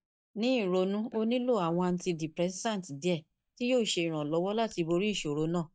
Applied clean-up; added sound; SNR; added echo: neural mask model DeepFilterNet 3.